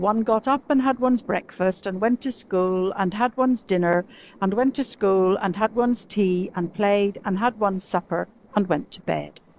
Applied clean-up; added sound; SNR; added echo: neural separator model SepFormer DNS4.